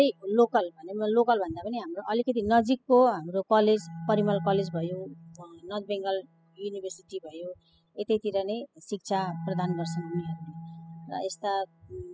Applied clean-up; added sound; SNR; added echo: classical method spectral subtraction.